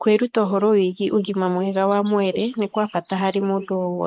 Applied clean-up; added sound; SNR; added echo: neural mask model Resemble Enhance denoiser.